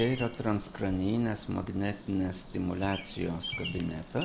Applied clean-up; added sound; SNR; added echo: none; Bird vocalization, bird call, bird song; 13 dB; none.